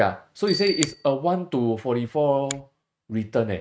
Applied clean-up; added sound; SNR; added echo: neural mask model RNNoise.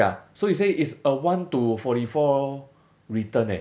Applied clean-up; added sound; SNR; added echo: none; none; none; none.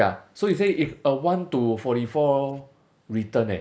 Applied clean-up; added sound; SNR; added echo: neural mask model Resemble Enhance denoiser.